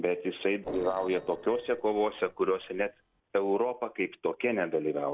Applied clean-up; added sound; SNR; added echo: neural separator model SepFormer DNS4.